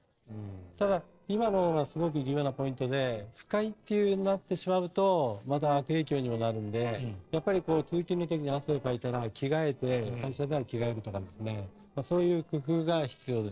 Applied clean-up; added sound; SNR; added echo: neural separator model SepFormer DNS4.